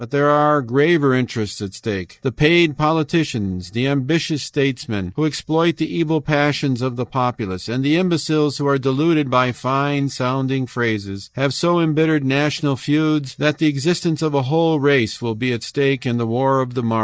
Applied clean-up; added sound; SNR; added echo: neural mask model DeepFilterNet 3.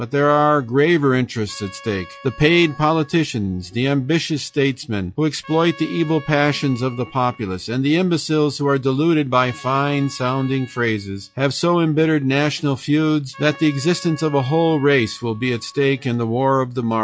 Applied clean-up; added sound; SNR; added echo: classical method log-MMSE.